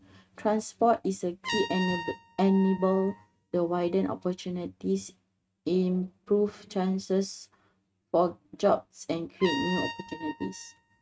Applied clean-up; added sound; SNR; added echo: neural mask model RNNoise.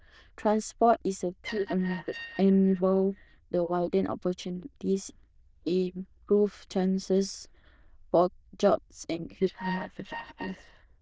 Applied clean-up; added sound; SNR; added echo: neural diffusion model UNIVERSE++.